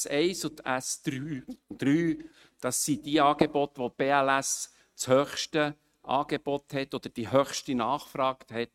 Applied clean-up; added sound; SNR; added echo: neural mask model RNNoise.